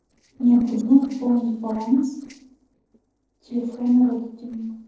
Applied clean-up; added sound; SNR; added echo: neural separator model SepFormer DNS4.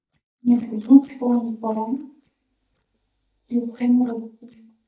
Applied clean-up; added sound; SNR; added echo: neural mask model DeepFilterNet 3.